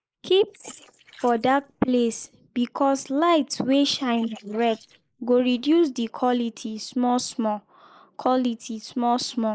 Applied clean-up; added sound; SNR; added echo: neural mask model Resemble Enhance denoiser.